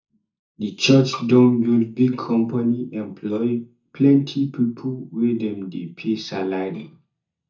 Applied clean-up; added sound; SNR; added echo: neural mask model DeepFilterNet 3.